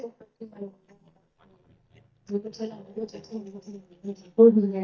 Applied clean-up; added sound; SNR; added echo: neural mask model DeepFilterNet 3.